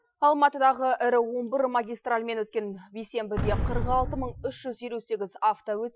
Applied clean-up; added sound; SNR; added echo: classical method Wiener filter.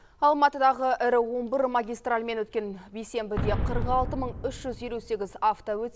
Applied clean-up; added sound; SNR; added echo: none; Boom; 5 dB; none.